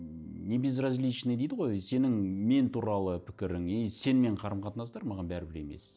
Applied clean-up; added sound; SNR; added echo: none; none; none; none.